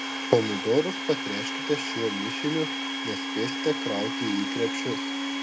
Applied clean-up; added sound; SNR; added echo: none; Domestic sounds, home sounds; 2 dB; none.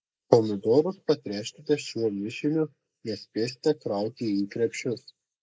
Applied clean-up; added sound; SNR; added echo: neural mask model Resemble Enhance denoiser.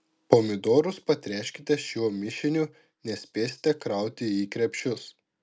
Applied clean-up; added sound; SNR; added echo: none; none; none; none.